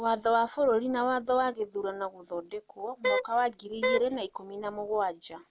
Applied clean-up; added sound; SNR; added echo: none; Wind instrument, woodwind instrument; 2 dB; none.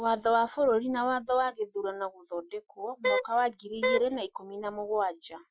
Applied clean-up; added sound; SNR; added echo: classical method Wiener filter.